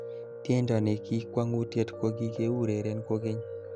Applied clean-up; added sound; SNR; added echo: none; Piano; 10 dB; none.